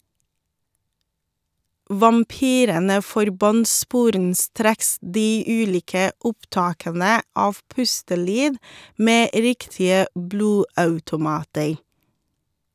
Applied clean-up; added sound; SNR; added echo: none; none; none; none.